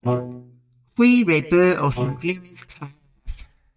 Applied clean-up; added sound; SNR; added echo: neural mask model DeepFilterNet 3.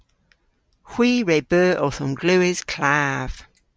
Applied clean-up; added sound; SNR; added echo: none; none; none; none.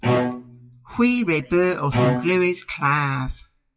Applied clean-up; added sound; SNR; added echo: classical method WPE with log-MMSE.